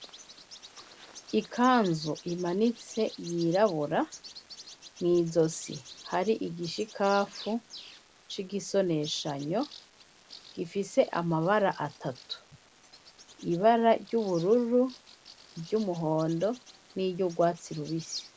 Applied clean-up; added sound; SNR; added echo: none; Bird vocalization, bird call, bird song; 20 dB; none.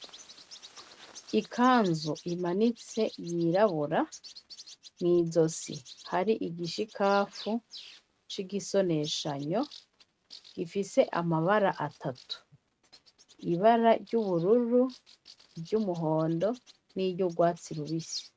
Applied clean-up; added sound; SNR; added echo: neural mask model RNNoise.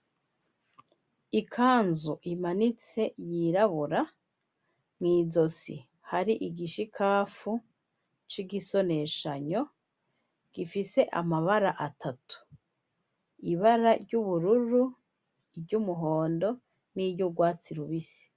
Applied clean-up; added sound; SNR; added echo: none; none; none; none.